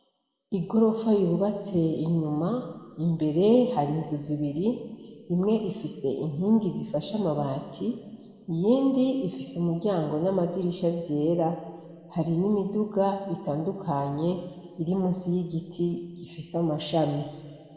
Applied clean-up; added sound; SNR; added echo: none; none; none; reverberation time 1.9 s.